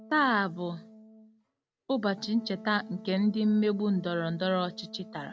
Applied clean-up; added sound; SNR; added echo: none; Wind instrument, woodwind instrument; 19 dB; none.